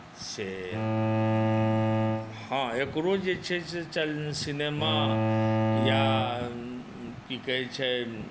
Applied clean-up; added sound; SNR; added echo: none; Bowed string instrument; -3 dB; none.